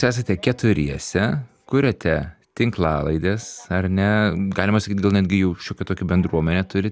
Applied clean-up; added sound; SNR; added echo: none; none; none; none.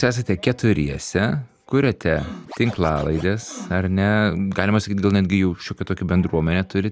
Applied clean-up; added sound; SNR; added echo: none; Scratching (performance technique); 18 dB; none.